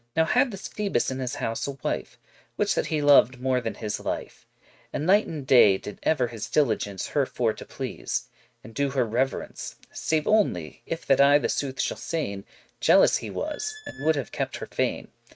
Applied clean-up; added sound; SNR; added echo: neural mask model RNNoise.